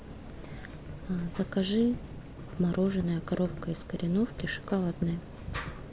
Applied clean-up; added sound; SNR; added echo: none; Subway, metro, underground; 10 dB; none.